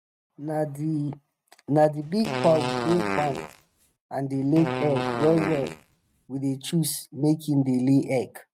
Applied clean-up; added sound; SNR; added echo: neural mask model RNNoise.